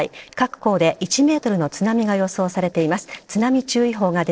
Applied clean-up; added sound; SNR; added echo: neural separator model SepFormer DNS4.